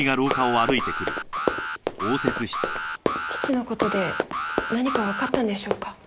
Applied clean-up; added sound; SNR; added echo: none; Alarm + Run; 1 dB; none.